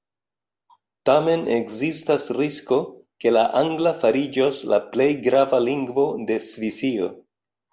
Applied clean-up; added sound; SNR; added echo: none; none; none; none.